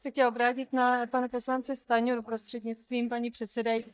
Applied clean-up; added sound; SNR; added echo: neural mask model DeepFilterNet 3.